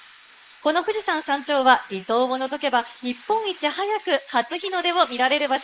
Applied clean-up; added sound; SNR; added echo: neural mask model Resemble Enhance denoiser.